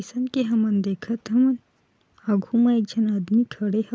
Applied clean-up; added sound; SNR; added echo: none; none; none; none.